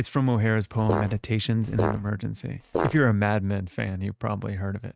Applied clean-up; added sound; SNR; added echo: neural mask model RNNoise.